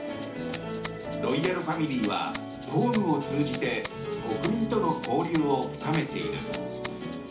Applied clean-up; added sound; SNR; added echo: none; Rattle (instrument); 16 dB; reverberation time 0.4 s.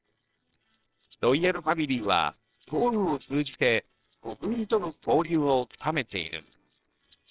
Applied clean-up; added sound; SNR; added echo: neural separator model SepFormer WHAMR!.